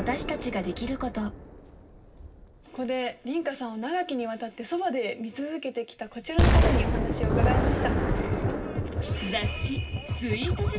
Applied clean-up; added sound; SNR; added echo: none; Explosion; -2 dB; reverberation time 0.4 s.